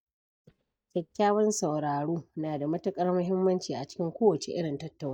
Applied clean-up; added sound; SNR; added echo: neural mask model DeepFilterNet 3.